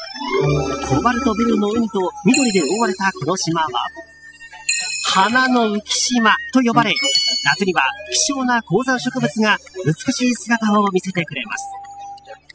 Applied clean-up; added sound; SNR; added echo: classical method spectral subtraction.